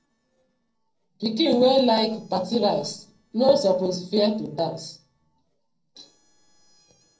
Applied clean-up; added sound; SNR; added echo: neural separator model SepFormer DNS4.